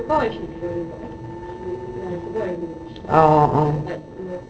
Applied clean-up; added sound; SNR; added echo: neural separator model SepFormer DNS4.